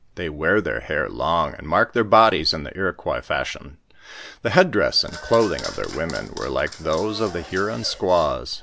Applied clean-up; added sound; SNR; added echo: none; Applause / Clapping; 16 dB; none.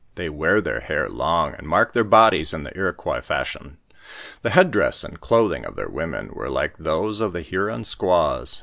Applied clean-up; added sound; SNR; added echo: none; none; none; none.